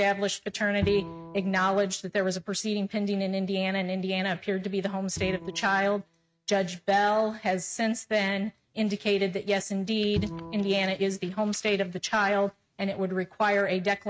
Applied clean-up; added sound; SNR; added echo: neural mask model RNNoise.